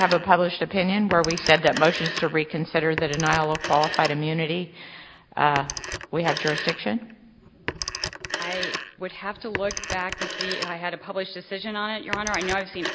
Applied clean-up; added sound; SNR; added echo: none; Telephone; 8 dB; none.